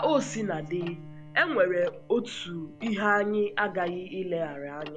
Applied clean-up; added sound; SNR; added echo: none; Tick-tock + Bowed string instrument; 17 dB; none.